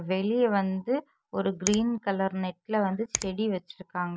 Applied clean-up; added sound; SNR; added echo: none; Finger snapping; 11 dB; none.